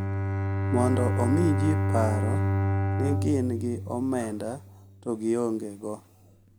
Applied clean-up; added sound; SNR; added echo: none; Bowed string instrument; -2 dB; none.